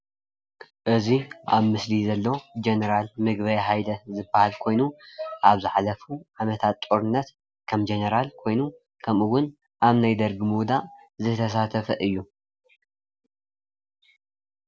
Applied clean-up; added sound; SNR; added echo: none; none; none; none.